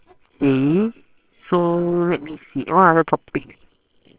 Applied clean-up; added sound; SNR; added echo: neural separator model SepFormer WHAMR!.